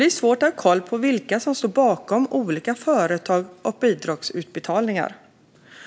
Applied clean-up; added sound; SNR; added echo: none; none; none; none.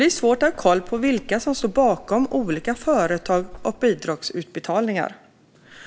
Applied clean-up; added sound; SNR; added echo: none; Knock; 18 dB; none.